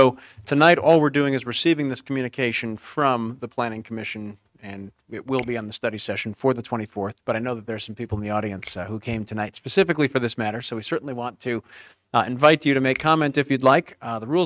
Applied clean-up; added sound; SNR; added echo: neural mask model RNNoise.